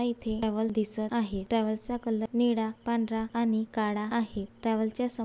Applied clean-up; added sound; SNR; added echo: none; none; none; none.